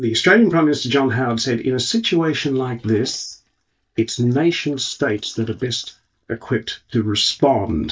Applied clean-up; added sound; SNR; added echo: neural mask model DeepFilterNet 3.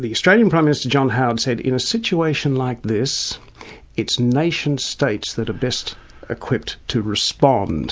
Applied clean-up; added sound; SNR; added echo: none; none; none; none.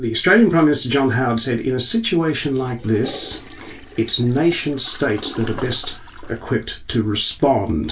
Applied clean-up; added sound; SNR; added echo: none; Toilet flush; 17 dB; reverberation time 0.2 s.